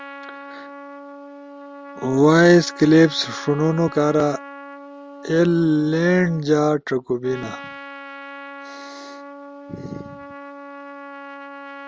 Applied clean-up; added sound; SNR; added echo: none; Trumpet; 16 dB; none.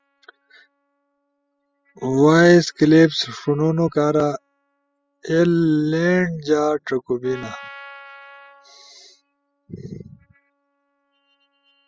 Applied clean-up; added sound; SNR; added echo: classical method spectral subtraction.